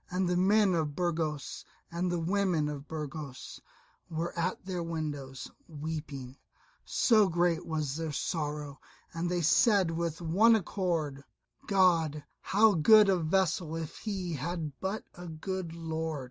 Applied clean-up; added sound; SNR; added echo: none; none; none; none.